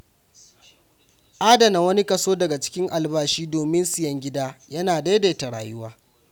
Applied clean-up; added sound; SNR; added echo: none; none; none; none.